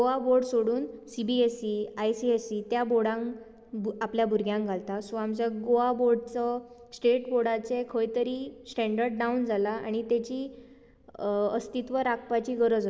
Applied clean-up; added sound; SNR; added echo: none; none; none; none.